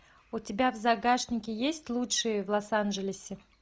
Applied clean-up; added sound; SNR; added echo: none; none; none; none.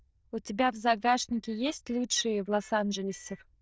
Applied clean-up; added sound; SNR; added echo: neural diffusion model UNIVERSE++.